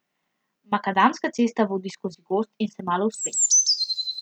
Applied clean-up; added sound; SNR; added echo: none; Bird; -3 dB; none.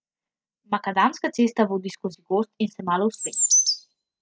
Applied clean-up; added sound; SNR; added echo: neural mask model DeepFilterNet 3.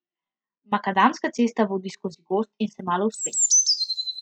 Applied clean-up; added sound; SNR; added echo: classical method log-MMSE.